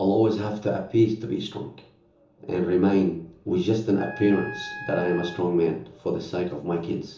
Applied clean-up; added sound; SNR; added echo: none; Wind instrument, woodwind instrument; 14 dB; reverberation time 1.2 s.